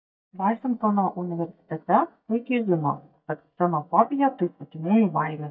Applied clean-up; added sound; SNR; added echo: neural mask model DeepFilterNet 3.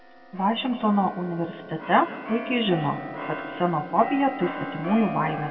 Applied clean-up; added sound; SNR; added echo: none; Keyboard (musical); 9 dB; reverberation time 1.2 s.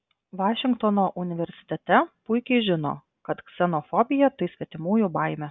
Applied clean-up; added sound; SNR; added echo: none; none; none; none.